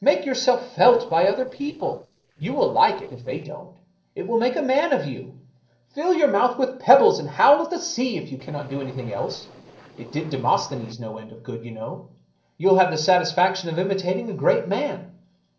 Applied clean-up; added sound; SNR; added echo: neural separator model SepFormer DNS4.